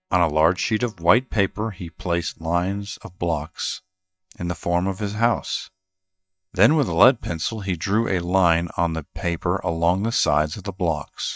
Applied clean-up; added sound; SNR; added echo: neural mask model DeepFilterNet 3.